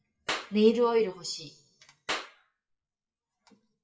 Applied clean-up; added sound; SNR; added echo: classical method WPE with log-MMSE.